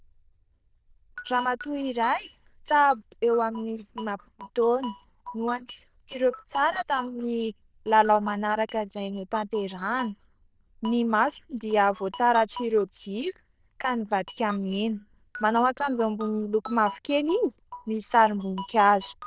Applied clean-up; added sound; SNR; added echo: neural diffusion model UNIVERSE++.